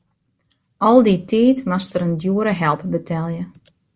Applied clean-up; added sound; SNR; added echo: none; none; none; none.